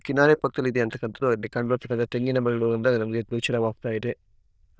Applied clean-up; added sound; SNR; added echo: neural diffusion model UNIVERSE++.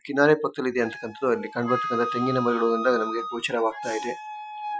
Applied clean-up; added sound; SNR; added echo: classical method Wiener filter.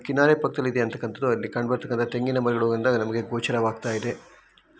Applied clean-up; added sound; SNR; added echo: none; none; none; none.